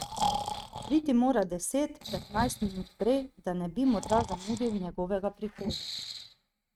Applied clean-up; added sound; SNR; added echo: neural mask model RNNoise.